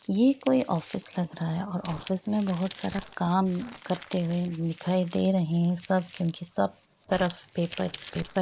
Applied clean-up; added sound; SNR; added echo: neural mask model Resemble Enhance denoiser.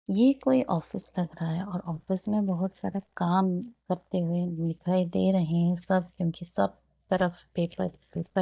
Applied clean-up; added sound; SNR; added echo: neural mask model DeepFilterNet 3.